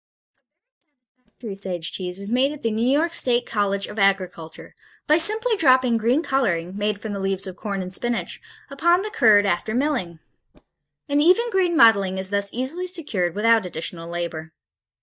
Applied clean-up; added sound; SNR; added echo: neural mask model DeepFilterNet 3.